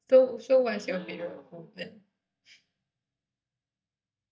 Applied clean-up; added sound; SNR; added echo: neural mask model DeepFilterNet 3.